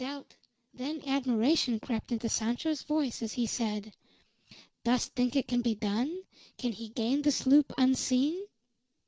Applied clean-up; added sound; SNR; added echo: none; none; none; none.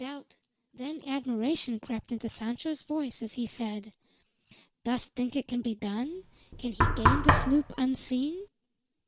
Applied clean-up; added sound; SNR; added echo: none; Knock; -4 dB; none.